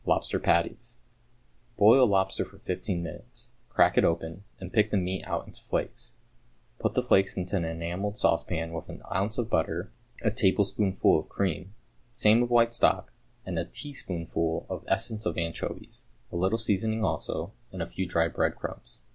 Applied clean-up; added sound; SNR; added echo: none; none; none; none.